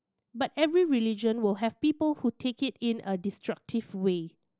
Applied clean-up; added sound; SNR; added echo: none; none; none; none.